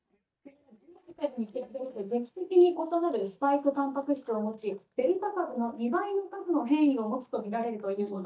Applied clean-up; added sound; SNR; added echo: neural mask model DeepFilterNet 3.